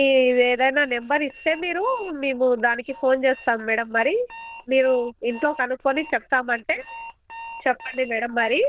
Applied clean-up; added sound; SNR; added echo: neural diffusion model UNIVERSE++.